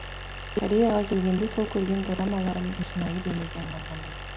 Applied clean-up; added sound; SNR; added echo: none; Idling; 9 dB; none.